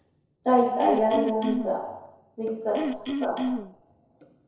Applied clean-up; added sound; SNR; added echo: neural separator model SepFormer DNS4.